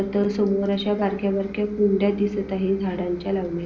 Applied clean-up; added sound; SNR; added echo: none; Bus; 18 dB; reverberation time 0.5 s.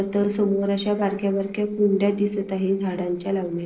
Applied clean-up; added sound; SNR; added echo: neural separator model SepFormer DNS4.